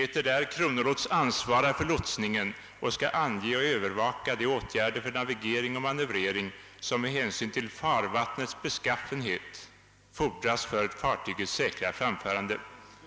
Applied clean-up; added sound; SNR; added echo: none; none; none; none.